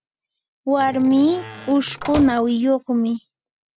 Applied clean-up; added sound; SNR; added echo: none; Slam; 13 dB; none.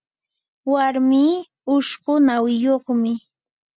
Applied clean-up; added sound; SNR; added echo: none; none; none; none.